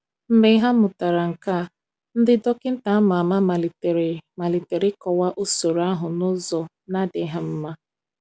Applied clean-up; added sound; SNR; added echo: none; none; none; none.